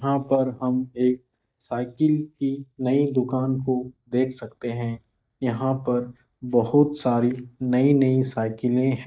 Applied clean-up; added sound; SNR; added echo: neural mask model DeepFilterNet 3.